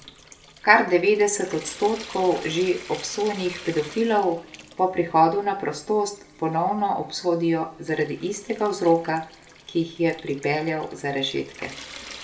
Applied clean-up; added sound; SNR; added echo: none; Trickle, dribble / Sink (filling or washing) / Water tap, faucet; 19 dB; reverberation time 0.3 s.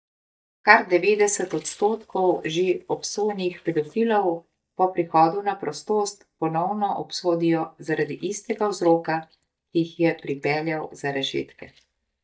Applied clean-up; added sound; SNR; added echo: neural mask model DeepFilterNet 3.